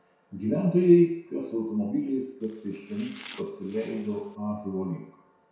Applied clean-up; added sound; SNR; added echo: none; Domestic sounds, home sounds; 19 dB; reverberation time 0.7 s.